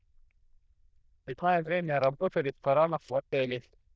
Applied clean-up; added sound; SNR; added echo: neural diffusion model UNIVERSE++.